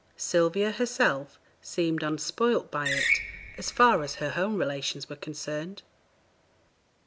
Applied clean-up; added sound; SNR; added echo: none; Screech; 3 dB; none.